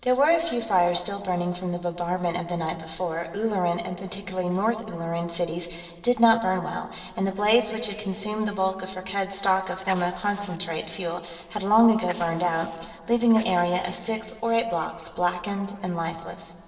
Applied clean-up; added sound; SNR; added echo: neural separator model SepFormer DNS4.